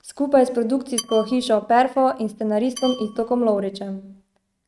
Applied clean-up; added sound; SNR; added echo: neural mask model RNNoise.